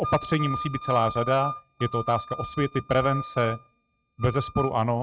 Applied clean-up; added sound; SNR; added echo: neural mask model RNNoise.